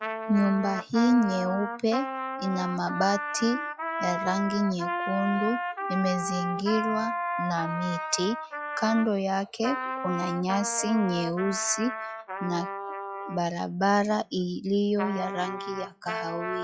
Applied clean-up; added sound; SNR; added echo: classical method log-MMSE.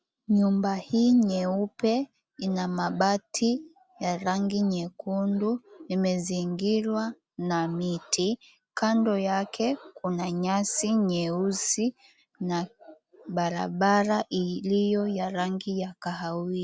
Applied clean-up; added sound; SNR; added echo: none; none; none; none.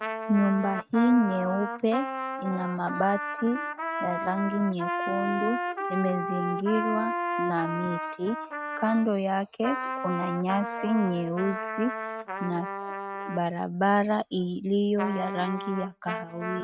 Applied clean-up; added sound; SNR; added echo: neural mask model RNNoise.